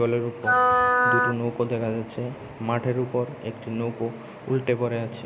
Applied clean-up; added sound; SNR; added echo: none; Wind instrument, woodwind instrument; -4 dB; none.